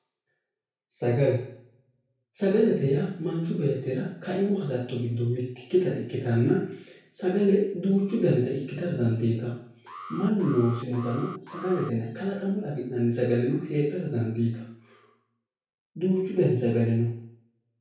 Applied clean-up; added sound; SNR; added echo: none; Alarm; 16 dB; reverberation time 0.6 s.